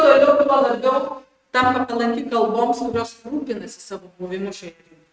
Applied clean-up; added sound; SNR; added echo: neural mask model RNNoise.